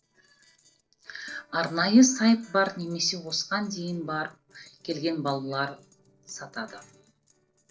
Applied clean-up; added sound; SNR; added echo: neural separator model SepFormer DNS4.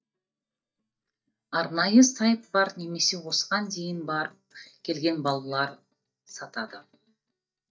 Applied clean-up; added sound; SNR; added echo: neural mask model DeepFilterNet 3.